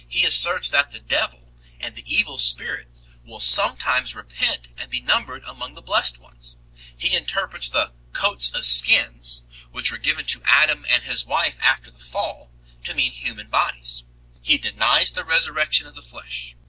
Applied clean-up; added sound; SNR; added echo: none; none; none; none.